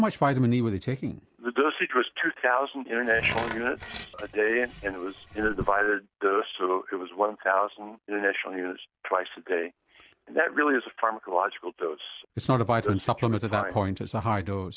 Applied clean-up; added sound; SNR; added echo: none; Tools; 11 dB; none.